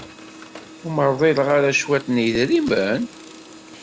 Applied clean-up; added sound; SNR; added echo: none; Printer; 19 dB; none.